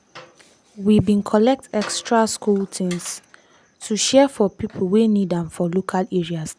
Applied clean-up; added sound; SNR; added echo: none; none; none; none.